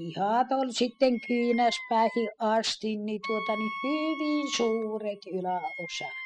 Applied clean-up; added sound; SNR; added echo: classical method spectral subtraction.